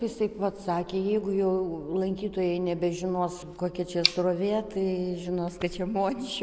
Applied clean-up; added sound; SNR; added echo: none; Tick; 12 dB; none.